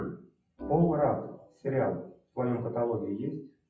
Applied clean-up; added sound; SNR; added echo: classical method WPE with log-MMSE.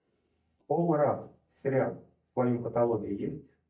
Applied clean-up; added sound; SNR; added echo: neural mask model DeepFilterNet 3.